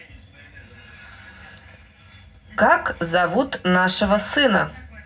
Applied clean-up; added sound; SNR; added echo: none; none; none; reverberation time 0.4 s.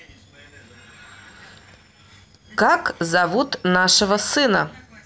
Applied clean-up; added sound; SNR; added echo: none; none; none; none.